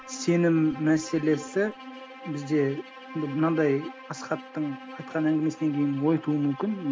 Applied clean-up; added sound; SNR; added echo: none; Bowed string instrument; 16 dB; none.